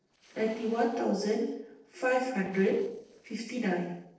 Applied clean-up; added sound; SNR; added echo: neural separator model SepFormer DNS4.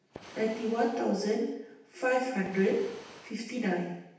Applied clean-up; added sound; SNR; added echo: none; Fire; 19 dB; reverberation time 0.9 s.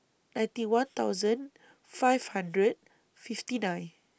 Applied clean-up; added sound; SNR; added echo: none; none; none; none.